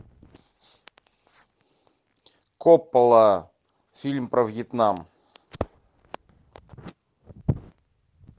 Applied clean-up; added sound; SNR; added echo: none; none; none; none.